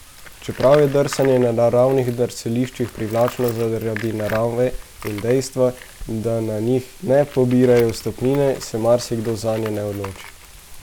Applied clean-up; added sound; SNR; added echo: none; Tools + Wind; 17 dB; none.